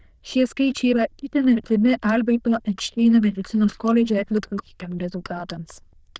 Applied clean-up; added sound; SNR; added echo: neural diffusion model UNIVERSE++.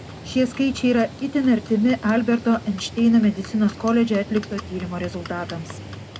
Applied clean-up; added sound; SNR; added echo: none; Livestock, farm animals, working animals; 15 dB; none.